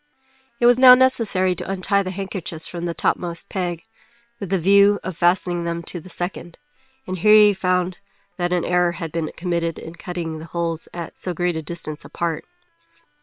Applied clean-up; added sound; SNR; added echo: neural separator model SepFormer WHAM!.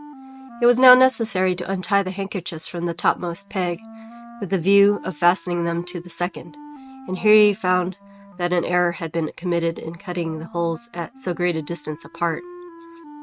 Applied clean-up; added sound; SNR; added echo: neural mask model RNNoise.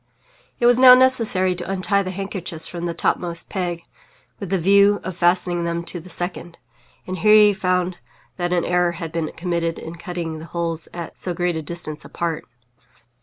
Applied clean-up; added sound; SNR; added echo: none; none; none; none.